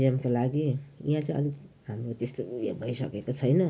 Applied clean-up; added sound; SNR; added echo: none; none; none; none.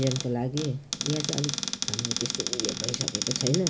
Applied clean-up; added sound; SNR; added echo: none; Cupboard open or close; 1 dB; none.